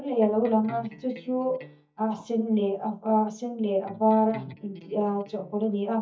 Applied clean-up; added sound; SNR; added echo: neural mask model DeepFilterNet 3.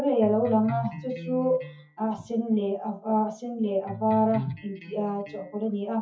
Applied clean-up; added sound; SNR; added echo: classical method WPE with log-MMSE.